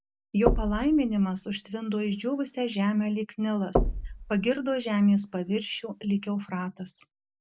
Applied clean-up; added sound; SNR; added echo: none; Knock; 5 dB; none.